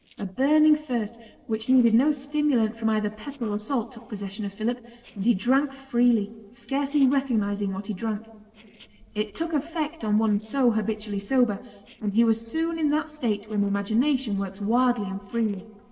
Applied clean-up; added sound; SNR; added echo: neural separator model SepFormer DNS4.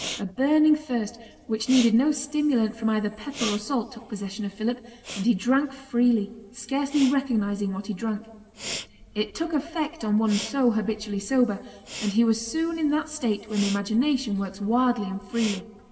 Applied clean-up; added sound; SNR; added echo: none; Respiratory sounds; 16 dB; reverberation time 3.0 s.